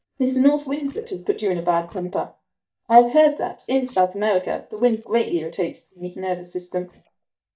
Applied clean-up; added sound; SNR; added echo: neural mask model DeepFilterNet 3.